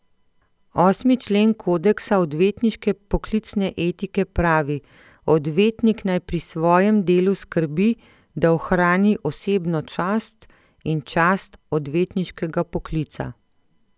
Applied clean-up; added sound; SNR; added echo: none; none; none; none.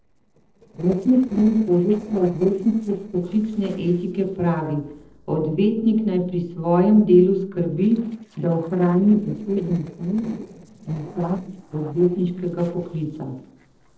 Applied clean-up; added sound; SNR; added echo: neural separator model SepFormer DNS4.